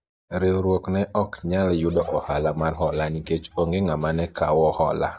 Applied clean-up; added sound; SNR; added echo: neural mask model DeepFilterNet 3.